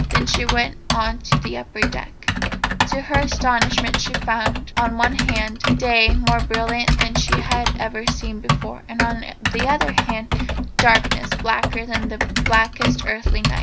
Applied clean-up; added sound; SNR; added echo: none; Typing; -2 dB; none.